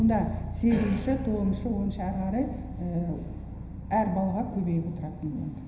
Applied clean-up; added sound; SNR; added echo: none; Bass guitar; 9 dB; reverberation time 0.9 s.